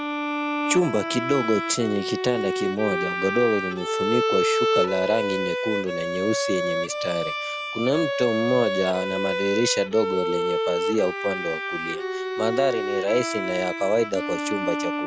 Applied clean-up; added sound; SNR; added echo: none; Bowed string instrument; 1 dB; none.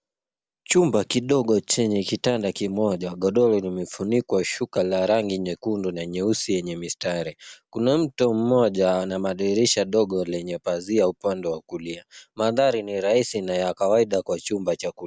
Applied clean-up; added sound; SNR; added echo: none; none; none; none.